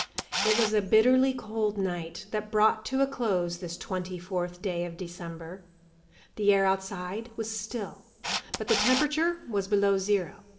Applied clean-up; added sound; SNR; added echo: none; Camera; 10 dB; reverberation time 2.2 s.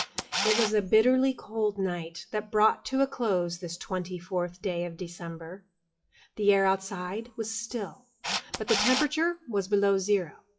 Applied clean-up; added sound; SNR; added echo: classical method WPE with log-MMSE.